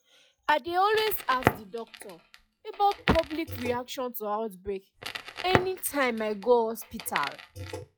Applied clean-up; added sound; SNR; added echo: classical method log-MMSE.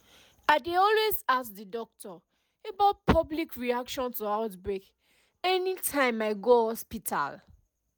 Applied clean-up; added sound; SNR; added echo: none; none; none; none.